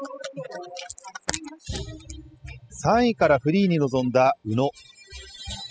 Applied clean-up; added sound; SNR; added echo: classical method spectral subtraction.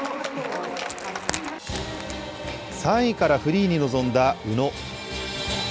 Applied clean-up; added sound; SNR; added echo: none; Wood; 14 dB; none.